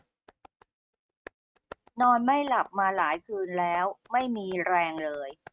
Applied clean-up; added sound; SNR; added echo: neural mask model RNNoise.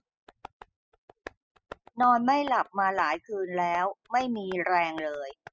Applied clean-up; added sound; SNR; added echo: classical method spectral subtraction.